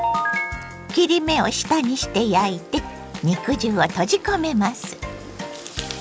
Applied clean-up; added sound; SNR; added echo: none; none; none; none.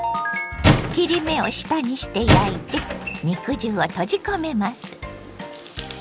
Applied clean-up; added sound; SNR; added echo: none; Squeak / Wood; -3 dB; none.